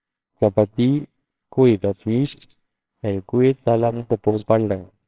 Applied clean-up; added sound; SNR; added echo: neural separator model SepFormer WHAMR!.